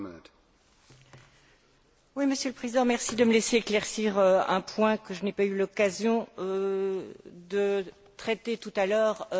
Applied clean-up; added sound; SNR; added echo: none; none; none; none.